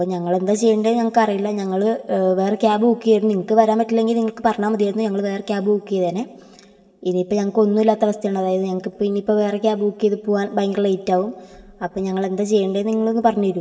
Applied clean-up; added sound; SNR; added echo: none; none; none; reverberation time 1.8 s.